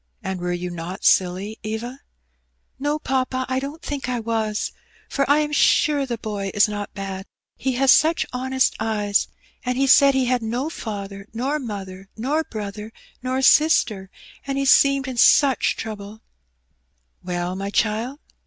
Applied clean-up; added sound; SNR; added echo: none; none; none; none.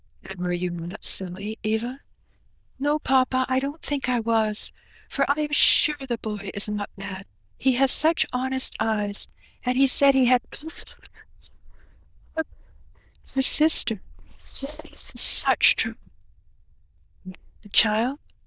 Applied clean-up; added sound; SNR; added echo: neural diffusion model UNIVERSE++.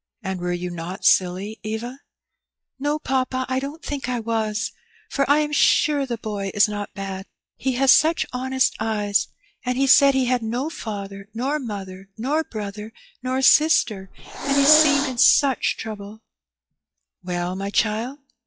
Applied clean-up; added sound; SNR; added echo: classical method log-MMSE.